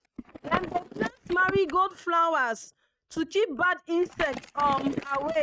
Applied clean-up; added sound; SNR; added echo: neural mask model RNNoise.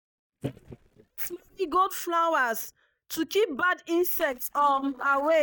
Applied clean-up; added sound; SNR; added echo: neural mask model DeepFilterNet 3.